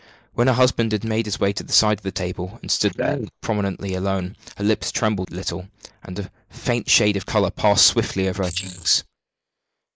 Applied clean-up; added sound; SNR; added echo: neural mask model Resemble Enhance denoiser.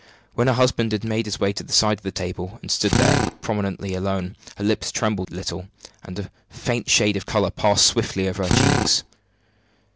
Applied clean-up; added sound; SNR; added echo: none; Drill; -3 dB; none.